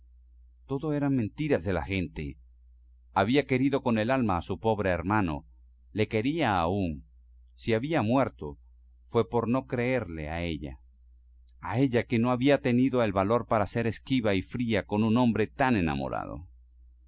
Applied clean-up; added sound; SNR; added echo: none; none; none; none.